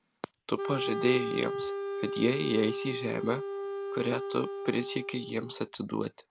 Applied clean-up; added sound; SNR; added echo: none; Wind instrument, woodwind instrument; 4 dB; none.